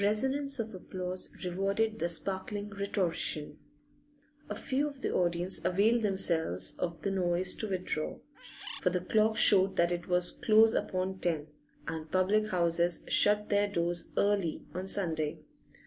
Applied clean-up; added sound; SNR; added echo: none; Bird; 14 dB; none.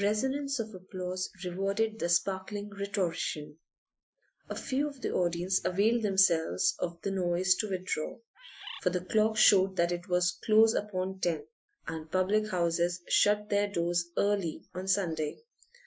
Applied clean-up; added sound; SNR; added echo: classical method Wiener filter.